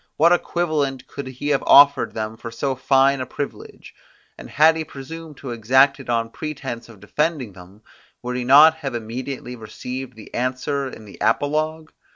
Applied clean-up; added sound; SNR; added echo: none; none; none; none.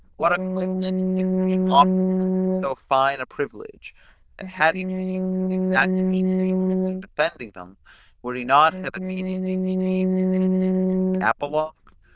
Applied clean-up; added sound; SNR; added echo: neural diffusion model UNIVERSE++.